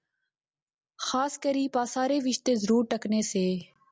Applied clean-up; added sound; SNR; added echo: none; none; none; none.